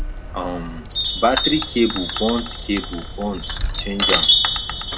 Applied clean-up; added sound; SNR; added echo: none; Chime; -2 dB; none.